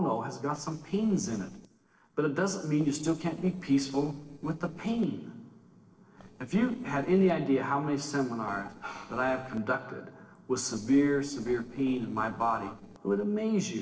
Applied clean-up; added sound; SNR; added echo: neural separator model SepFormer DNS4.